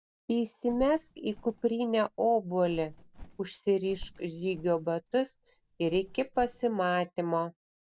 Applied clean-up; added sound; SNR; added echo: none; Bird; 19 dB; none.